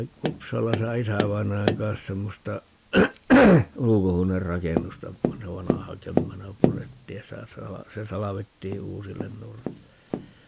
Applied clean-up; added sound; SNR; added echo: none; Tap; 6 dB; none.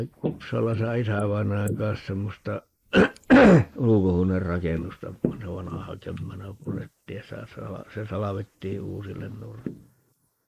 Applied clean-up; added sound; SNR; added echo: neural mask model Resemble Enhance denoiser.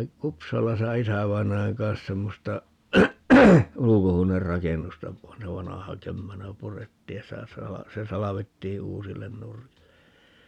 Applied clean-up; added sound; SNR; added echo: none; none; none; none.